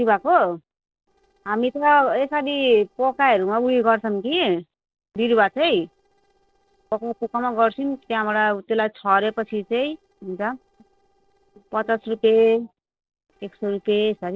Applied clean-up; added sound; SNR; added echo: neural separator model SepFormer DNS4.